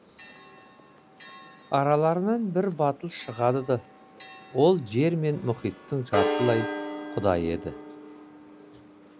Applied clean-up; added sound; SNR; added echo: none; Church bell; 9 dB; none.